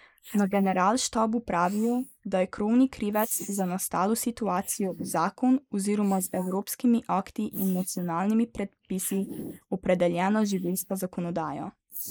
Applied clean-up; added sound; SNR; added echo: neural mask model Resemble Enhance denoiser.